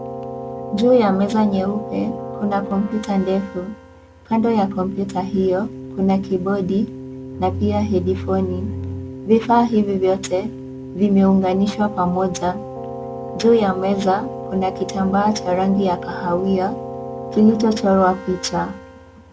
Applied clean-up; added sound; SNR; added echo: none; Bowed string instrument + Keyboard (musical); 10 dB; none.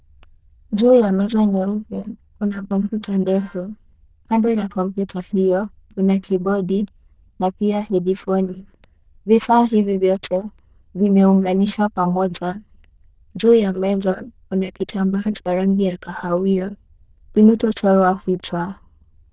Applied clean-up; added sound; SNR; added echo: neural diffusion model UNIVERSE++.